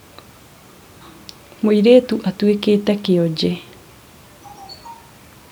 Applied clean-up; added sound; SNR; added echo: none; none; none; none.